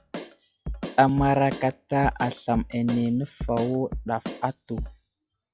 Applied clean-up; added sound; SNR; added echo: classical method log-MMSE.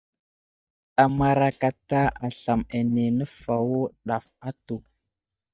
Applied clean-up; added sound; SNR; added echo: neural mask model DeepFilterNet 3.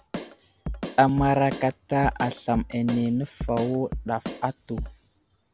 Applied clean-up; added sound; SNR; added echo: none; Drum kit; 10 dB; none.